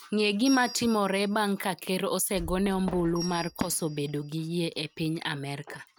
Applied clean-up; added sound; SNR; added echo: neural mask model RNNoise.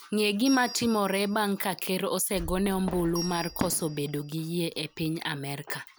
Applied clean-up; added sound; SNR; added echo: none; Fireworks + Bell; 12 dB; none.